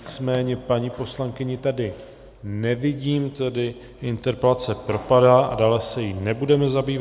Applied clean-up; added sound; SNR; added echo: none; none; none; none.